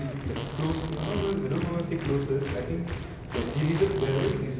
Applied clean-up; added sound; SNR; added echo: none; Fart + Applause; 8 dB; none.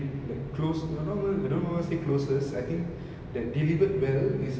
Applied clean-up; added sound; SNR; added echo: none; none; none; none.